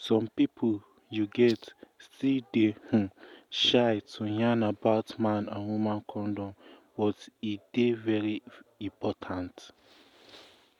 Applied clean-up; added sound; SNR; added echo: none; none; none; none.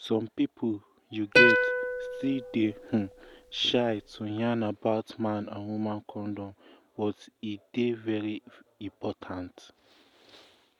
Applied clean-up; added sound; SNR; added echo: none; Plucked string instrument; -4 dB; none.